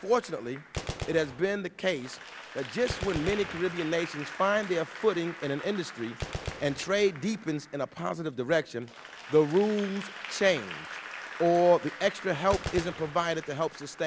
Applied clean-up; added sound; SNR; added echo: none; Gunshot, gunfire + Applause / Crowd; 12 dB; none.